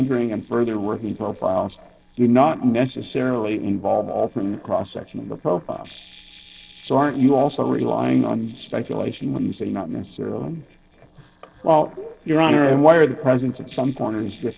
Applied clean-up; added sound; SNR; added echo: neural separator model SepFormer DNS4.